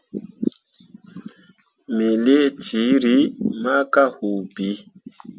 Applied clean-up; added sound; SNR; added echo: none; none; none; none.